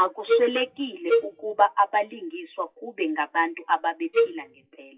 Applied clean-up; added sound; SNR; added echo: classical method WPE with log-MMSE.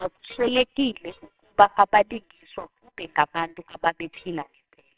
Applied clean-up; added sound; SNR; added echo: neural separator model SepFormer WHAMR!.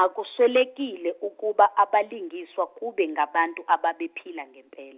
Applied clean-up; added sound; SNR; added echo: none; none; none; none.